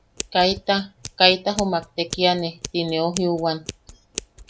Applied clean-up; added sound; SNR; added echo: none; Scissors; 14 dB; none.